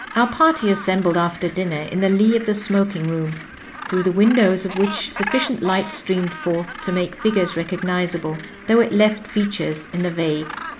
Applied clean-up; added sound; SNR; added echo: none; Gull, seagull; 14 dB; none.